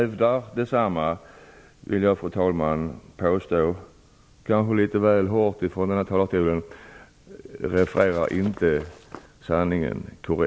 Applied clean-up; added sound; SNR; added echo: none; Walk, footsteps / Run; 18 dB; none.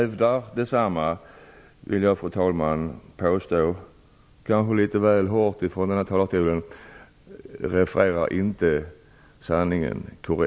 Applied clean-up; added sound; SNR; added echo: none; none; none; none.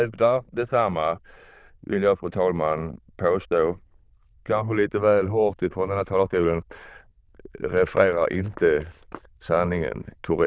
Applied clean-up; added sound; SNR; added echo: neural diffusion model UNIVERSE++.